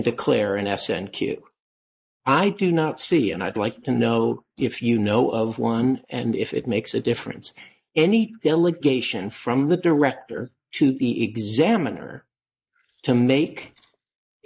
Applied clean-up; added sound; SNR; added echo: neural mask model Resemble Enhance denoiser.